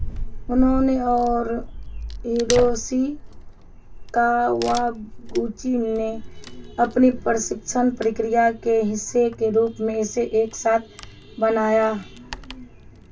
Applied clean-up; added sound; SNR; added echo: none; Tearing / Wood; 10 dB; reverberation time 0.2 s.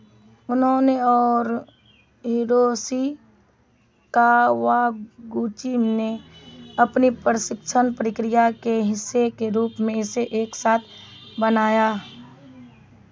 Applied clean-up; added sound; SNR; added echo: none; none; none; none.